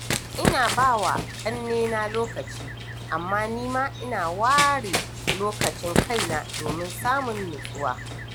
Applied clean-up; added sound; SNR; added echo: none; Run; 3 dB; none.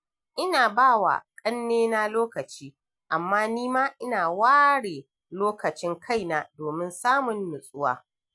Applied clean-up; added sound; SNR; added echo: none; none; none; none.